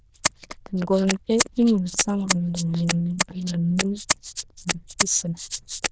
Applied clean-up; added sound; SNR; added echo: neural diffusion model UNIVERSE++.